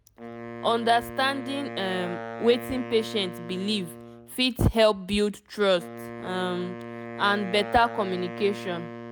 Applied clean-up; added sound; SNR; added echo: none; Wind instrument, woodwind instrument; 11 dB; none.